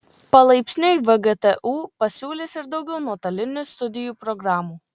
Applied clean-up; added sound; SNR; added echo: none; none; none; none.